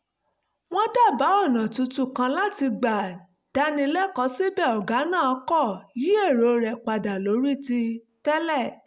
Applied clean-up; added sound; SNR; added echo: none; none; none; none.